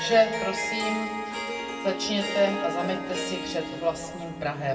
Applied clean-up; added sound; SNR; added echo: none; Harp; 5 dB; reverberation time 1.4 s.